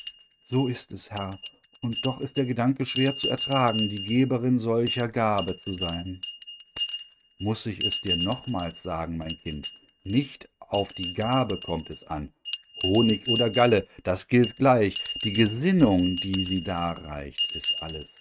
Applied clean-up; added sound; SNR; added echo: neural mask model RNNoise.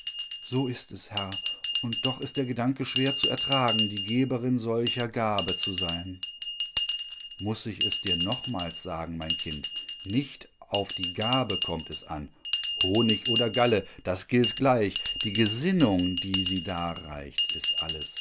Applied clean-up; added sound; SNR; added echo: none; Bell; -3 dB; none.